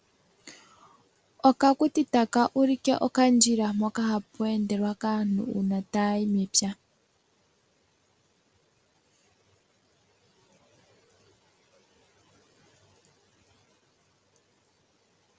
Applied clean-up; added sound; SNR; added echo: none; none; none; none.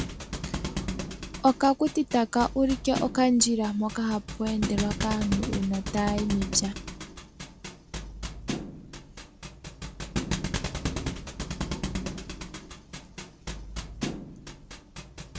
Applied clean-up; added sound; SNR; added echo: none; Thump, thud; 5 dB; none.